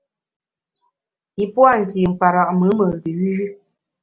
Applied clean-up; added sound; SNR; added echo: none; none; none; none.